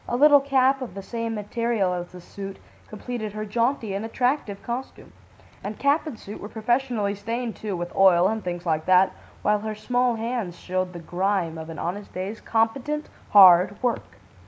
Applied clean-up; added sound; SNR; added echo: none; none; none; none.